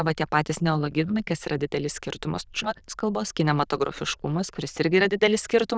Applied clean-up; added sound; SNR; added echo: neural diffusion model UNIVERSE++.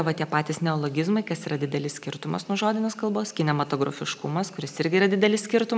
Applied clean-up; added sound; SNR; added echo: none; none; none; none.